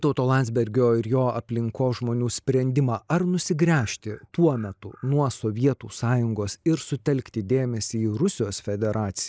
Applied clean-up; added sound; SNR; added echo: neural mask model Resemble Enhance denoiser.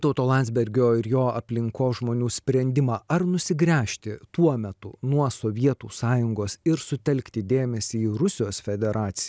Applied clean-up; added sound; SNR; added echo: none; none; none; none.